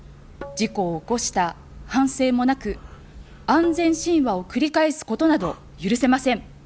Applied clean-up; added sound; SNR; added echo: none; Tabla + Breathing; 18 dB; none.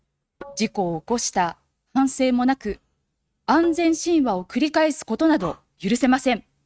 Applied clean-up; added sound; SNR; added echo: neural mask model RNNoise.